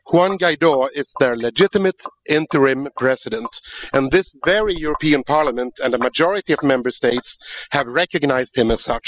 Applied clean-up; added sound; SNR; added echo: classical method spectral subtraction.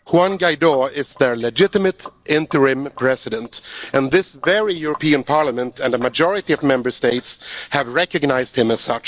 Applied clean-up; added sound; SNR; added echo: neural separator model SepFormer DNS4.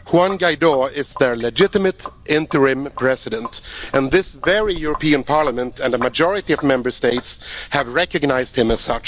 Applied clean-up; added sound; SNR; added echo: none; Sink (filling or washing); 15 dB; none.